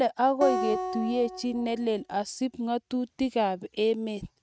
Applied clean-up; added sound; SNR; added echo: neural mask model RNNoise.